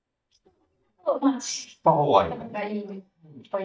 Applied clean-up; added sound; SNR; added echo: neural mask model DeepFilterNet 3.